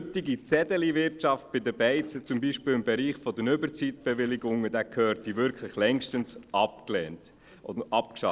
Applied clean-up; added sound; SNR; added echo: neural separator model SepFormer DNS4.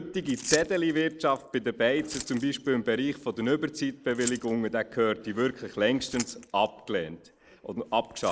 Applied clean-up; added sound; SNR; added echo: neural mask model Resemble Enhance denoiser.